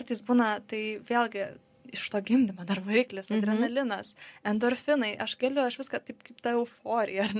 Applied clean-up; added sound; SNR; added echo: none; none; none; none.